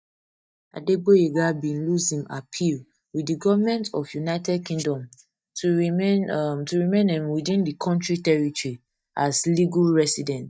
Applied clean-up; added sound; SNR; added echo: neural mask model DeepFilterNet 3.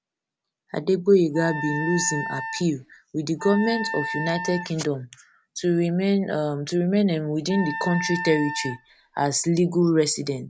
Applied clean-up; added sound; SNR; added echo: none; Wind instrument, woodwind instrument; 8 dB; none.